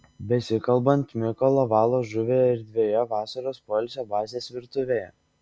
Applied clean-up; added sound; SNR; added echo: none; none; none; none.